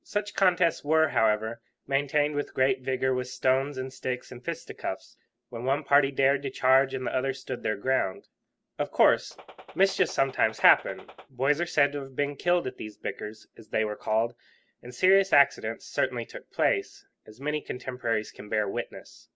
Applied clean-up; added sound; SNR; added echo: none; Gunshot, gunfire; 18 dB; none.